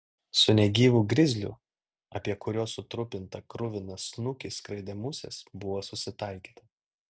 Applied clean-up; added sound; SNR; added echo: none; none; none; none.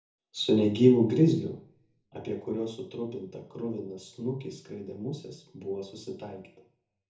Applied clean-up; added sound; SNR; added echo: none; none; none; reverberation time 0.6 s.